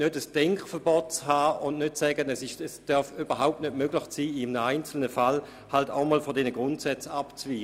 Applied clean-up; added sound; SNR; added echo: none; none; none; none.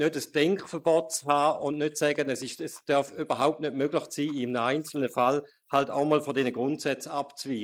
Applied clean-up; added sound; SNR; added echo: neural mask model Resemble Enhance denoiser.